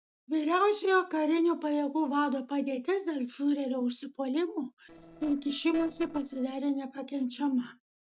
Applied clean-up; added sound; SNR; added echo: neural separator model SepFormer DNS4.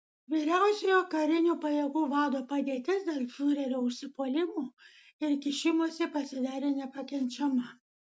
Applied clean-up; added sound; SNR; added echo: none; none; none; none.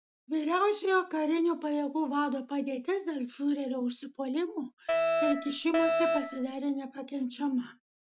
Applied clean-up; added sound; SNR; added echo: none; Alarm; -2 dB; none.